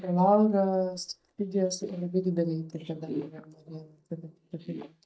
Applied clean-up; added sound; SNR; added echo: neural mask model DeepFilterNet 3.